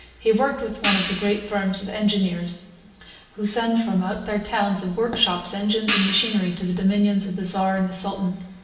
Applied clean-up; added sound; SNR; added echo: none; Hi-hat; 3 dB; reverberation time 1.1 s.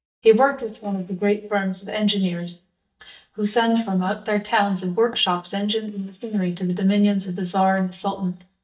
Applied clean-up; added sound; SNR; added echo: neural mask model DeepFilterNet 3.